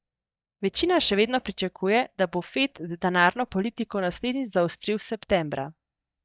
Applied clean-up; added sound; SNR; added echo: neural mask model DeepFilterNet 3.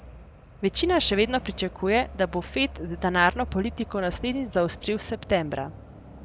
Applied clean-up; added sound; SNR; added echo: none; Alarm / Truck; 14 dB; none.